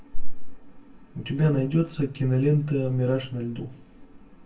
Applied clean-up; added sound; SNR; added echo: none; none; none; reverberation time 0.2 s.